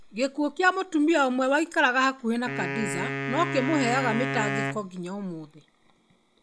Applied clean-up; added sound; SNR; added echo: none; Wind instrument, woodwind instrument; 5 dB; none.